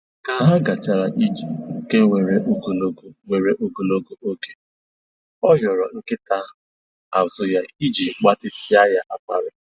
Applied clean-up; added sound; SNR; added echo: none; none; none; none.